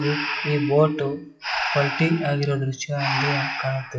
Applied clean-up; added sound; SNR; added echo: classical method WPE with log-MMSE.